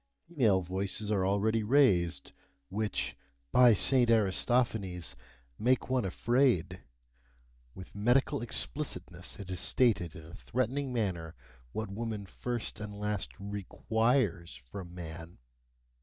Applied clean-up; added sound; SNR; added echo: neural mask model DeepFilterNet 3.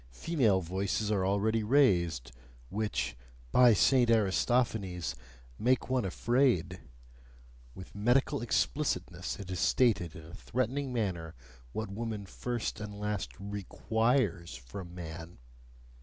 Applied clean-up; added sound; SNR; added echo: none; none; none; none.